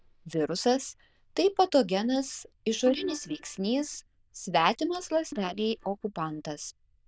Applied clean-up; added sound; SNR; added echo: neural diffusion model UNIVERSE++.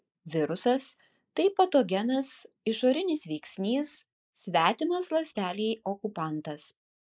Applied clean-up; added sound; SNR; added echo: neural mask model Resemble Enhance denoiser.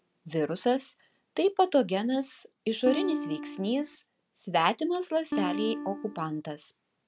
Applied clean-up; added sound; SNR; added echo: none; Acoustic guitar; 4 dB; none.